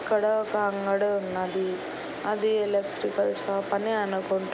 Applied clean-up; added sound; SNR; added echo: none; none; none; none.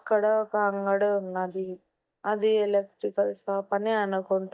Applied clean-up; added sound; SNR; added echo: neural mask model DeepFilterNet 3.